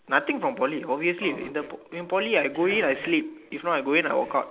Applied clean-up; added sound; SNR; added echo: none; none; none; none.